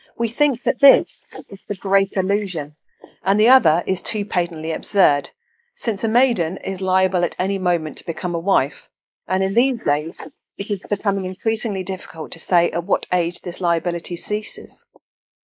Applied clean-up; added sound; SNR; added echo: neural mask model Resemble Enhance denoiser.